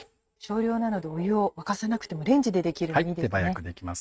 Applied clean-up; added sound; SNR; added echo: neural mask model RNNoise.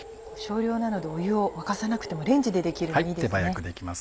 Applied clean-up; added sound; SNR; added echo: none; Animal; 15 dB; none.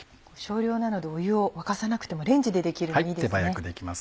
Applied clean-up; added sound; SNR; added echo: none; none; none; none.